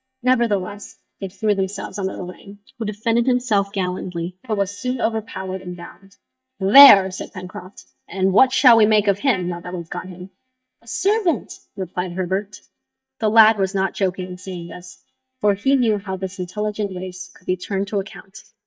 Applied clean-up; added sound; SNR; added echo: neural mask model DeepFilterNet 3.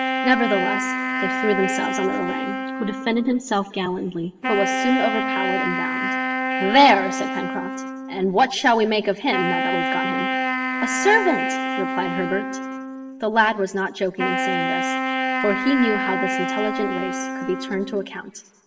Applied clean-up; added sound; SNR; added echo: none; Wind instrument, woodwind instrument; 2 dB; reverberation time 1.2 s.